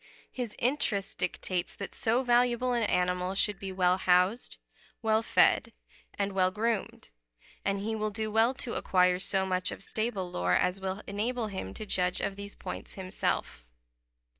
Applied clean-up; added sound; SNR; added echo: neural mask model DeepFilterNet 3.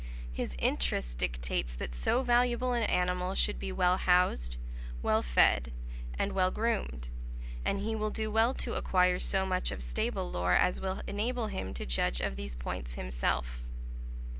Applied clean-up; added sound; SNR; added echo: none; none; none; none.